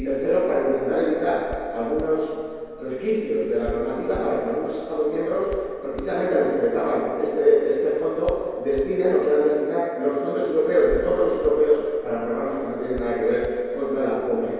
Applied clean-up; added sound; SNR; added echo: none; Hands; 18 dB; reverberation time 2.2 s.